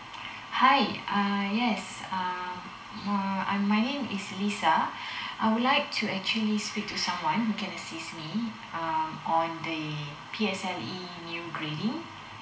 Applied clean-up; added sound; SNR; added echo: none; none; none; reverberation time 0.2 s.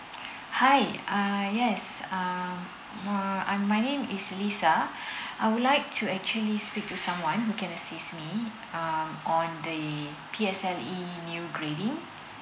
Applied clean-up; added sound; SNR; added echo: none; none; none; none.